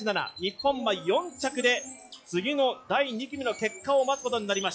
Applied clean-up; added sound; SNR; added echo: classical method log-MMSE.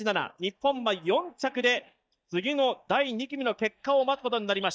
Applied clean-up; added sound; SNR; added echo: neural mask model DeepFilterNet 3.